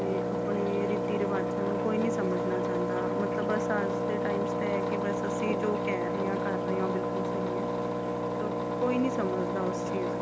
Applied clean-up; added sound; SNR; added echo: none; Engine; -4 dB; none.